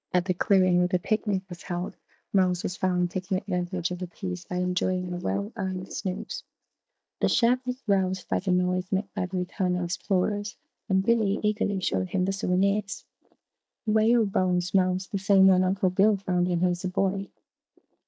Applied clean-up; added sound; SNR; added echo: neural mask model DeepFilterNet 3.